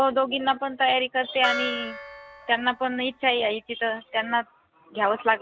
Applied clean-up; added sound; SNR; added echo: none; Gong; 11 dB; none.